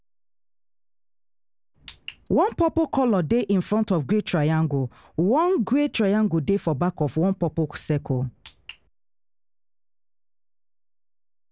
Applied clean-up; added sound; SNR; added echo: none; none; none; none.